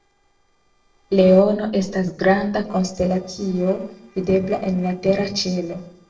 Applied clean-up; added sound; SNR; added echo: neural separator model SepFormer DNS4.